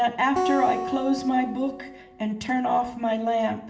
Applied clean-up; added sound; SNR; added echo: none; Acoustic guitar; 6 dB; reverberation time 0.6 s.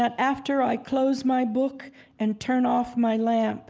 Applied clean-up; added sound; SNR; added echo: none; none; none; none.